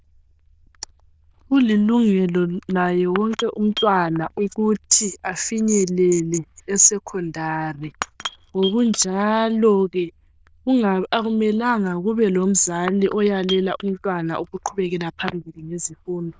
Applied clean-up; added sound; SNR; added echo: neural diffusion model UNIVERSE++.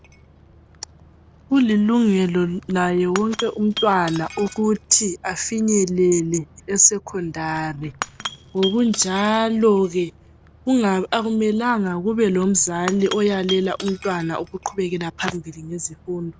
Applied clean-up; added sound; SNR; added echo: none; Shatter / Crushing; 17 dB; none.